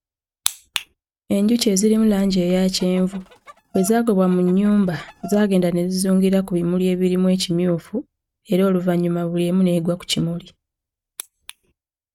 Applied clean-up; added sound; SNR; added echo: neural mask model RNNoise.